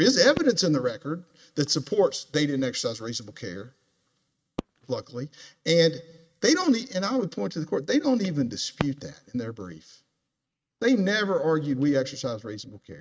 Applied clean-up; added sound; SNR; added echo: neural mask model RNNoise.